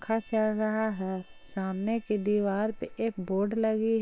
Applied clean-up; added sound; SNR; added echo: neural separator model SepFormer WHAM!.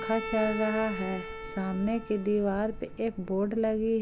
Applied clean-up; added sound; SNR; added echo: none; Bowed string instrument; 11 dB; none.